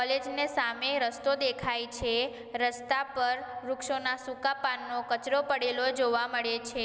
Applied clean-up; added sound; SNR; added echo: none; none; none; none.